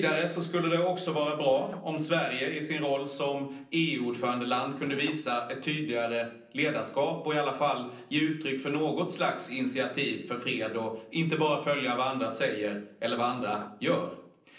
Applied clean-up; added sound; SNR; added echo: neural separator model SepFormer DNS4.